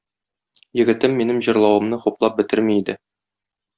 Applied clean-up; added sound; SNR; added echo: none; none; none; none.